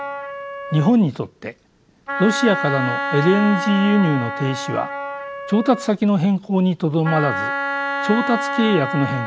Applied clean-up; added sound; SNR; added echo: none; Wind instrument, woodwind instrument; 6 dB; none.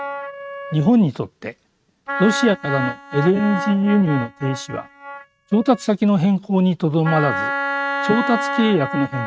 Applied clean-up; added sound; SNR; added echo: neural mask model RNNoise.